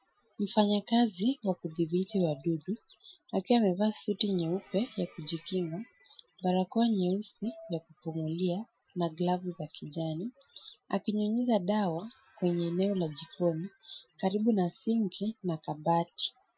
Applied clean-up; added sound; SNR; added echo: classical method Wiener filter.